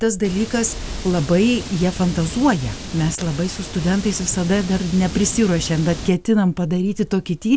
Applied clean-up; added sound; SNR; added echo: none; Water; 12 dB; none.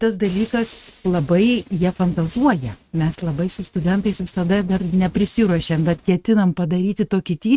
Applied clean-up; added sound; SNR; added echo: neural mask model RNNoise.